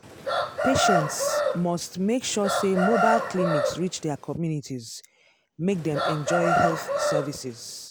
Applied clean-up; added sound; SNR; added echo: none; Chicken, rooster; -1 dB; none.